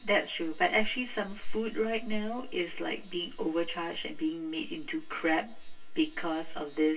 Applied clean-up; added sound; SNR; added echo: none; none; none; reverberation time 0.1 s.